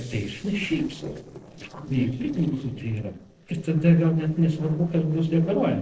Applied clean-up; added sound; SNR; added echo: neural separator model SepFormer DNS4.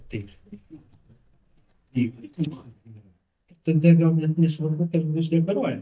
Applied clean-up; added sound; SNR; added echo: neural mask model DeepFilterNet 3.